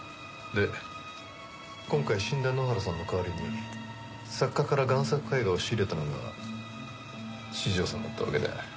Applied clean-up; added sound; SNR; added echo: none; none; none; none.